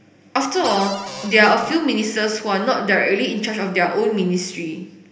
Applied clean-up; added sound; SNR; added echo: none; Cupboard open or close; 12 dB; reverberation time 0.8 s.